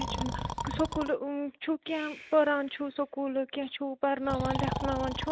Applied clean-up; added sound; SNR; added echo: none; Breathing; 6 dB; none.